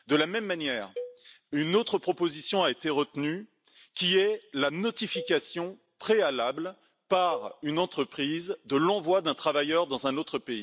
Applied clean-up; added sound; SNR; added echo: none; Cowbell; 17 dB; none.